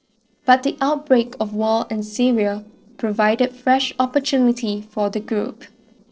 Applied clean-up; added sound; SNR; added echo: neural separator model SepFormer DNS4.